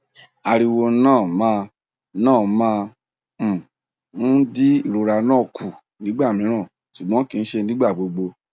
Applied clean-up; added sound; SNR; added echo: none; none; none; none.